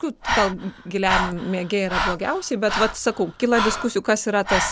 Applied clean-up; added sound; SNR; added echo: none; Breathing; 4 dB; none.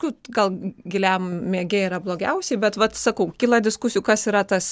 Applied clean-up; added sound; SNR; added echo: none; none; none; none.